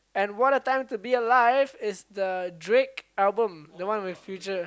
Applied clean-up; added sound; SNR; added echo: none; none; none; none.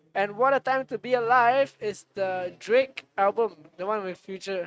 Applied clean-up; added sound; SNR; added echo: neural mask model RNNoise.